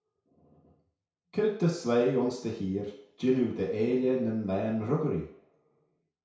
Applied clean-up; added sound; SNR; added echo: none; none; none; reverberation time 0.6 s.